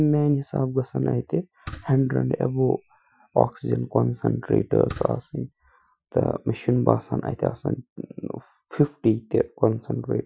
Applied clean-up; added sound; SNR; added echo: classical method Wiener filter.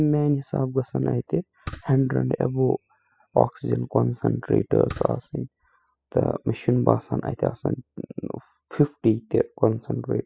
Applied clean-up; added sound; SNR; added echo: classical method spectral subtraction.